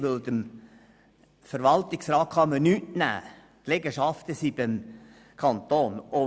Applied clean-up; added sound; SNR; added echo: none; none; none; none.